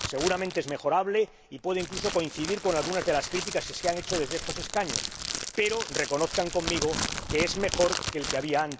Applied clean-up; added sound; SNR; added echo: none; Crackle; 6 dB; none.